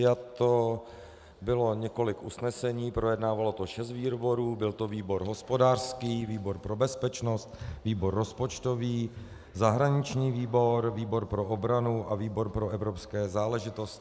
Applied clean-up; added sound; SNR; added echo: none; none; none; none.